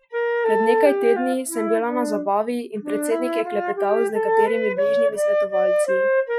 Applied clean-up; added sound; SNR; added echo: classical method Wiener filter.